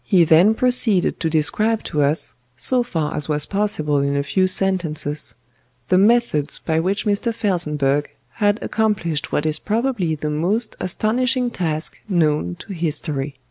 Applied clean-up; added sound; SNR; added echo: none; none; none; none.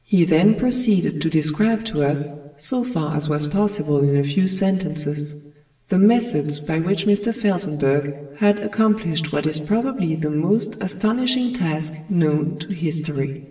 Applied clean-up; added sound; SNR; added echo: none; none; none; reverberation time 1.1 s.